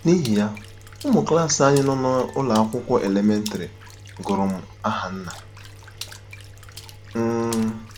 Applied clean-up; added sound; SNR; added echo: none; Water / Splash, splatter + Engine; 17 dB; none.